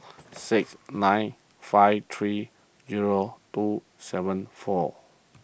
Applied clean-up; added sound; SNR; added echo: none; none; none; none.